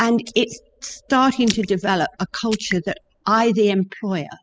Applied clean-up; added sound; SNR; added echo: classical method spectral subtraction.